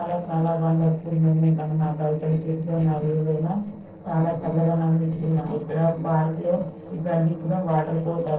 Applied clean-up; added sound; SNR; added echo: neural separator model SepFormer DNS4.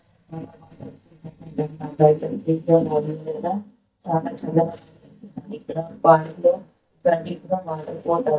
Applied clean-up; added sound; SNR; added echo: neural mask model DeepFilterNet 3.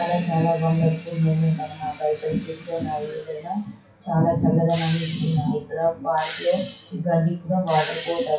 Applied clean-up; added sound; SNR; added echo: classical method WPE with log-MMSE.